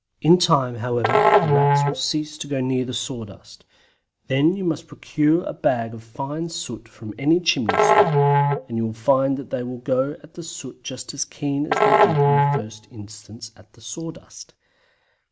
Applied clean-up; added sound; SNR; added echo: none; Musical instrument; -4 dB; none.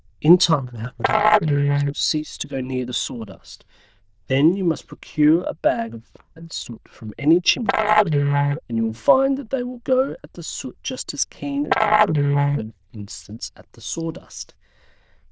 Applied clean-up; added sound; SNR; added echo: neural diffusion model UNIVERSE++.